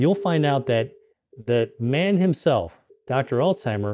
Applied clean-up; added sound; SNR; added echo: neural mask model DeepFilterNet 3.